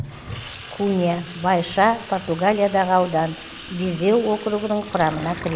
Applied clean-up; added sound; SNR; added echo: none; Sink (filling or washing) / Water tap, faucet; 12 dB; none.